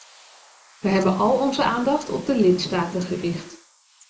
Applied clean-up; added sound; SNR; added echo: neural mask model Resemble Enhance denoiser.